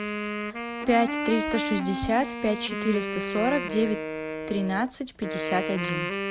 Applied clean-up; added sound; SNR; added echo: none; Wind instrument, woodwind instrument; 3 dB; none.